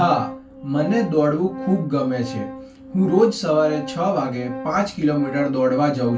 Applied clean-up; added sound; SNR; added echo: none; Organ; 12 dB; reverberation time 0.2 s.